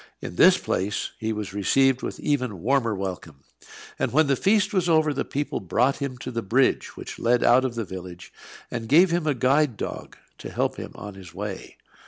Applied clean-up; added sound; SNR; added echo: none; none; none; none.